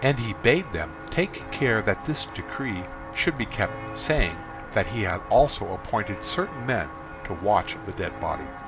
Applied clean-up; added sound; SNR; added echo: none; Walk, footsteps; 9 dB; none.